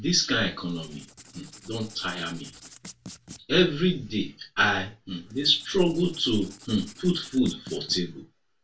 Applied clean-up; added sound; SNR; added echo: none; Writing; 20 dB; reverberation time 0.2 s.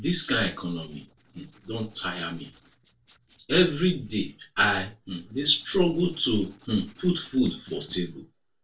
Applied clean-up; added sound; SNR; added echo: neural separator model SepFormer DNS4.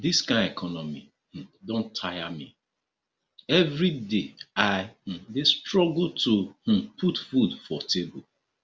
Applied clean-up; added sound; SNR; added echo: none; none; none; none.